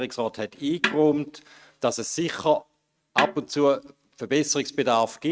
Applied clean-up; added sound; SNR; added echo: neural mask model RNNoise.